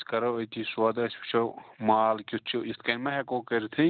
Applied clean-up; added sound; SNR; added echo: none; none; none; none.